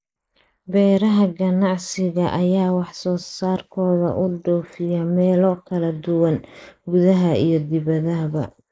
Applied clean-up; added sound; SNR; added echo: neural mask model Resemble Enhance denoiser.